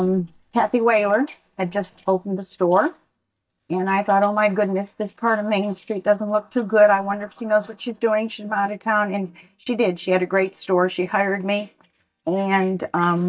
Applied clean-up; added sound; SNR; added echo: neural mask model DeepFilterNet 3.